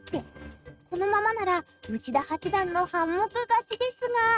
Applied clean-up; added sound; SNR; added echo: neural mask model RNNoise.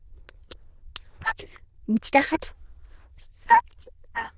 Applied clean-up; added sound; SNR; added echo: neural diffusion model UNIVERSE++.